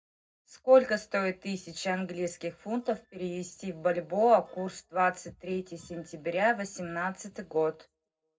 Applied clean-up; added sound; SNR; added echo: neural separator model SepFormer DNS4.